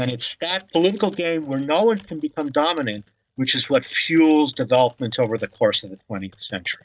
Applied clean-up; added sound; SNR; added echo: neural mask model DeepFilterNet 3.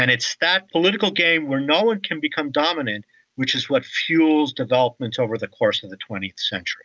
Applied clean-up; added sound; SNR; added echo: none; none; none; none.